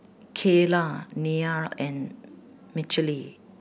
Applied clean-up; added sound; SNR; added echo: none; none; none; none.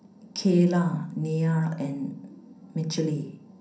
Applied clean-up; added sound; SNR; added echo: none; none; none; reverberation time 0.6 s.